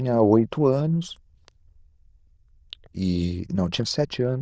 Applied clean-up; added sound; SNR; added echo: neural diffusion model UNIVERSE++.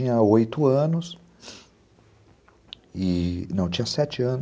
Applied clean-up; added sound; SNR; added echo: none; none; none; none.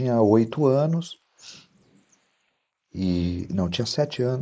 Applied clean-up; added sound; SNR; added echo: neural mask model Resemble Enhance denoiser.